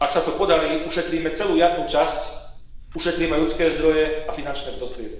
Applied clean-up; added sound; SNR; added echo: none; Clock; 11 dB; reverberation time 0.9 s.